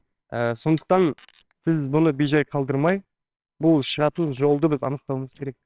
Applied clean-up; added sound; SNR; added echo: neural separator model SepFormer WHAMR!.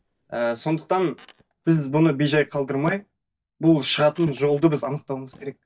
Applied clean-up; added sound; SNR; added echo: neural mask model DeepFilterNet 3.